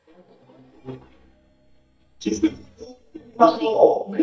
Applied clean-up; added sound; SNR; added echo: neural mask model DeepFilterNet 3.